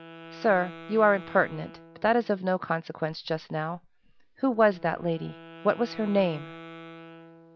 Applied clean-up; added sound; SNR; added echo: none; Wind instrument, woodwind instrument; 18 dB; none.